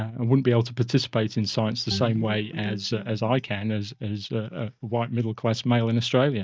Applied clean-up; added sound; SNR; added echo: neural mask model DeepFilterNet 3.